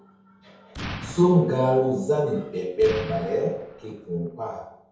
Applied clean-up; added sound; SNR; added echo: none; Explosion; 14 dB; reverberation time 0.8 s.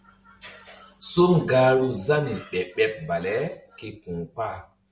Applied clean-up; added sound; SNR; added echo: none; none; none; none.